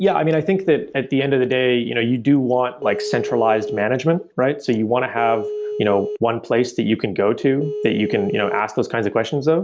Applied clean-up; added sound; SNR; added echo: none; Telephone; 7 dB; none.